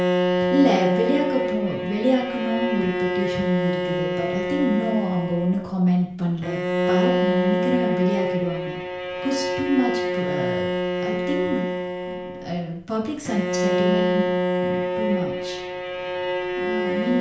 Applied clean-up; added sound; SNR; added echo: none; Bowed string instrument; -1 dB; reverberation time 0.5 s.